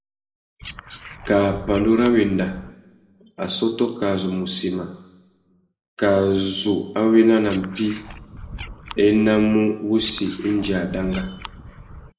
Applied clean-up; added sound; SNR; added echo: none; Frog; 15 dB; reverberation time 0.8 s.